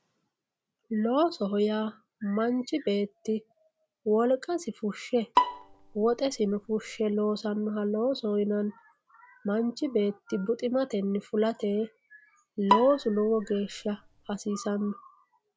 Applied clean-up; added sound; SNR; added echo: none; Bowed string instrument; 3 dB; none.